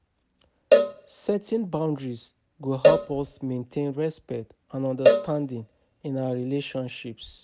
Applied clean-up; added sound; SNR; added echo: none; Cowbell; -3 dB; none.